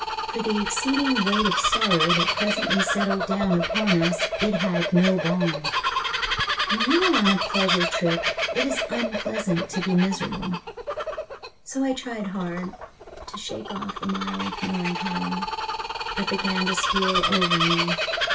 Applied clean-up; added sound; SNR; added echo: none; Bird vocalization, bird call, bird song; 0 dB; reverberation time 0.2 s.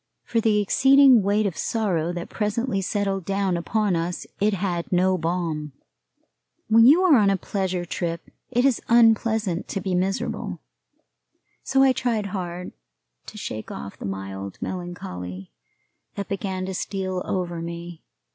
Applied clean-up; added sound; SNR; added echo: none; none; none; none.